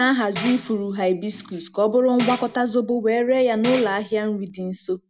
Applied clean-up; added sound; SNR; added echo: none; Tambourine; 0 dB; none.